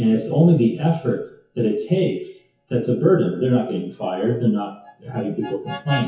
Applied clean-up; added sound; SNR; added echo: classical method WPE with log-MMSE.